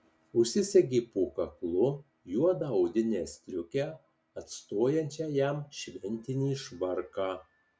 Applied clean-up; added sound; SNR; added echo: none; none; none; none.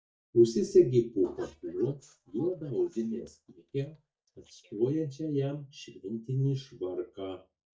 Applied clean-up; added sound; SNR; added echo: neural mask model DeepFilterNet 3.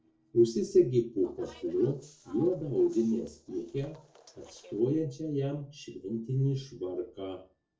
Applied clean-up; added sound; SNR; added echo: neural separator model SepFormer DNS4.